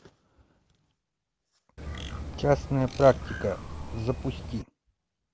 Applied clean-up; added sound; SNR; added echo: none; Bird; 7 dB; none.